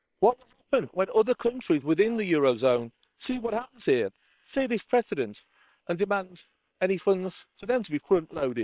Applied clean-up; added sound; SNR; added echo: neural separator model SepFormer WHAM!.